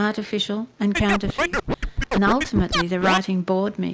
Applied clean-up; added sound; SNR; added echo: neural mask model Resemble Enhance denoiser.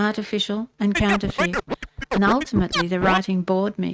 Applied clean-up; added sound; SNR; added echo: neural mask model RNNoise.